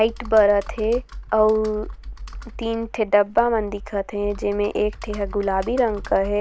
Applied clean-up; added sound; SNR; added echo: none; Computer keyboard; 13 dB; none.